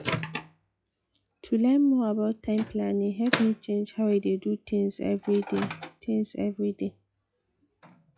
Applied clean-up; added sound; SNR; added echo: classical method log-MMSE.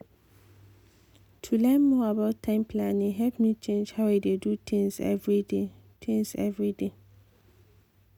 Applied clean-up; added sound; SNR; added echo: none; none; none; none.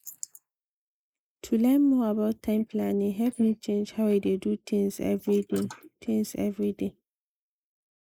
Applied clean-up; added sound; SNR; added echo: neural mask model Resemble Enhance denoiser.